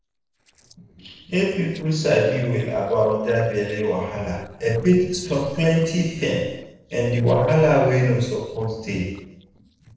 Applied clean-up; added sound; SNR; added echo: neural separator model SepFormer DNS4.